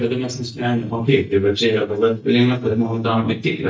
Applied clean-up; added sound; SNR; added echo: neural mask model DeepFilterNet 3.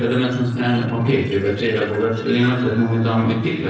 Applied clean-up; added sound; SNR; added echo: neural separator model SepFormer DNS4.